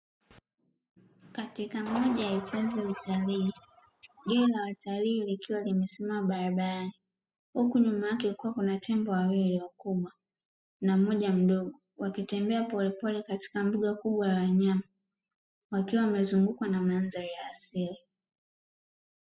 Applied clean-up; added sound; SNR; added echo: classical method spectral subtraction.